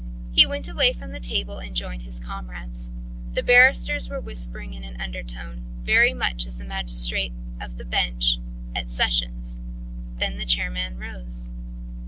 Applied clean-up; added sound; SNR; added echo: none; none; none; none.